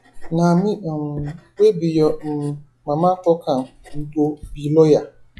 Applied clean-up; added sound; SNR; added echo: classical method log-MMSE.